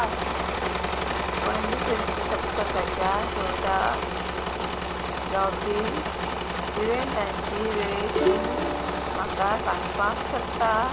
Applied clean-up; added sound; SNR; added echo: none; Plucked string instrument + Engine / Mechanisms; -2 dB; none.